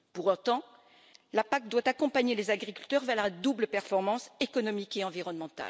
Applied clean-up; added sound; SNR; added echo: none; none; none; none.